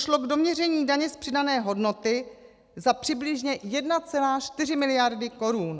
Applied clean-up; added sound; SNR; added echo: none; none; none; none.